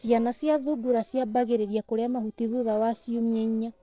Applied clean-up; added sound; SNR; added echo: neural separator model SepFormer DNS4.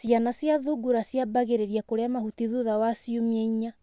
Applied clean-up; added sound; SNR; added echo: none; none; none; none.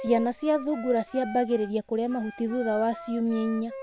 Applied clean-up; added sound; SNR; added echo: none; Wind instrument, woodwind instrument; 14 dB; none.